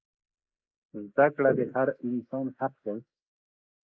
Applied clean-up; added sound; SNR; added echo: neural mask model Resemble Enhance denoiser.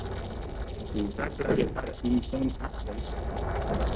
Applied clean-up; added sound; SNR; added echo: neural separator model SepFormer DNS4.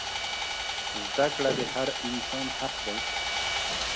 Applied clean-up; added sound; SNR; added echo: none; Sawing; -2 dB; none.